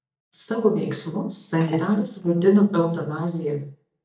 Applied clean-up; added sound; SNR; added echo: neural mask model DeepFilterNet 3.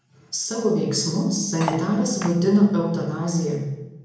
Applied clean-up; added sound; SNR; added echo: none; Cutlery, silverware; 12 dB; reverberation time 0.9 s.